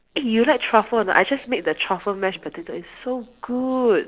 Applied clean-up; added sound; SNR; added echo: neural separator model SepFormer DNS4.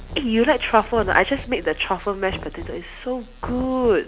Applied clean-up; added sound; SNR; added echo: none; Knock + Keyboard (musical); 14 dB; none.